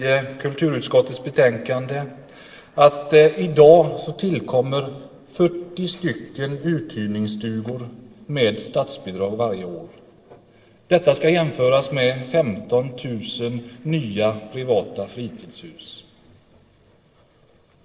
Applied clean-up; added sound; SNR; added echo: neural separator model SepFormer DNS4.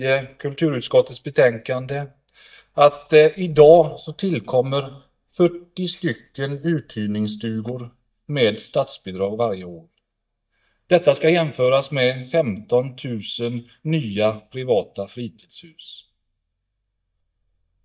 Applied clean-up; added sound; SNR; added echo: neural mask model DeepFilterNet 3.